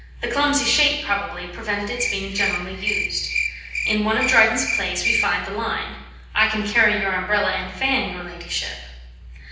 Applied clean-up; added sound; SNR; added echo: none; Cricket; 3 dB; reverberation time 0.9 s.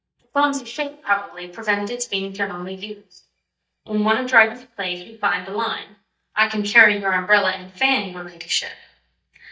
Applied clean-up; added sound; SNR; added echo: neural mask model DeepFilterNet 3.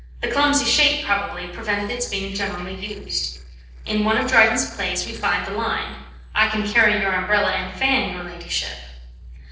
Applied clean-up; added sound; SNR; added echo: neural separator model SepFormer DNS4.